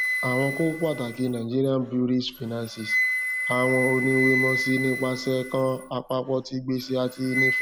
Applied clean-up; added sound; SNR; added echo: none; Wind instrument, woodwind instrument; 3 dB; none.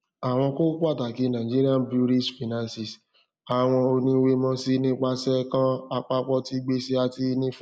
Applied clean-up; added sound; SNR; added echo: none; none; none; none.